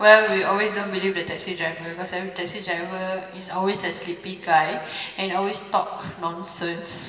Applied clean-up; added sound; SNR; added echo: none; none; none; reverberation time 2.6 s.